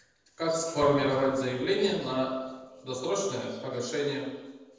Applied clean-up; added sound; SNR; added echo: neural separator model SepFormer DNS4.